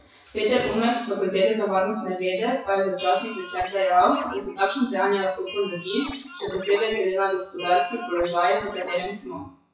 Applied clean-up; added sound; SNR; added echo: classical method WPE with log-MMSE.